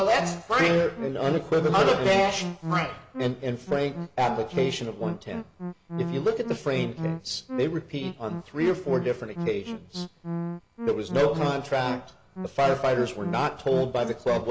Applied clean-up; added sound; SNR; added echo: none; Musical instrument; 8 dB; none.